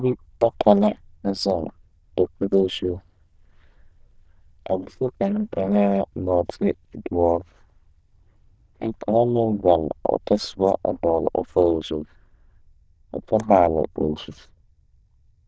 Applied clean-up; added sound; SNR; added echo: neural diffusion model UNIVERSE++.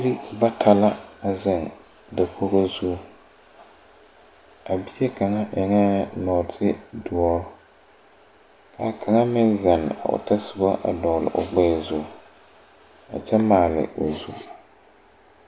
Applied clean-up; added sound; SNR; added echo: none; none; none; none.